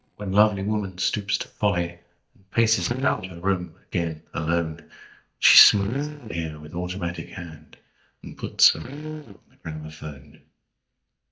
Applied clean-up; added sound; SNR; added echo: neural mask model DeepFilterNet 3.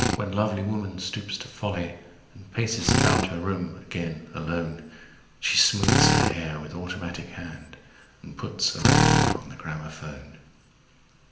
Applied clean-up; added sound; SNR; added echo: none; Drill; -2 dB; reverberation time 0.8 s.